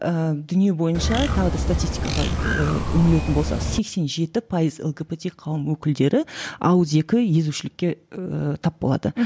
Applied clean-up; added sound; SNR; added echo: none; Bird; 1 dB; none.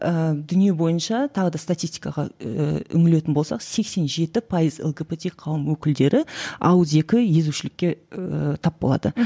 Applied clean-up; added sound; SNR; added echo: none; none; none; none.